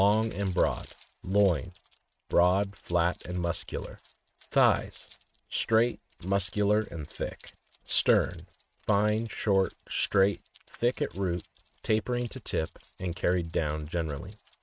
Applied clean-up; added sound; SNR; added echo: neural mask model RNNoise.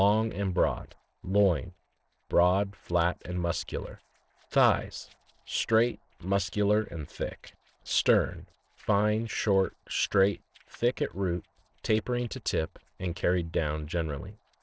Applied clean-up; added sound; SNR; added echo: neural separator model SepFormer DNS4.